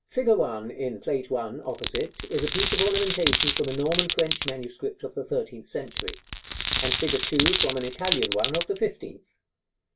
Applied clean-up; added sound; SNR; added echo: none; Glass; 0 dB; reverberation time 0.1 s.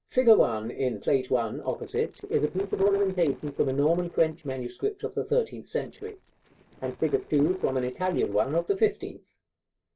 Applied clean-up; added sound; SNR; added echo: neural separator model SepFormer DNS4.